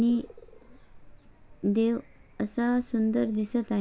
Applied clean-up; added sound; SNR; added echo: none; none; none; none.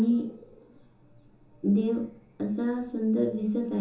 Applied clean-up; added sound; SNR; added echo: none; none; none; reverberation time 1.2 s.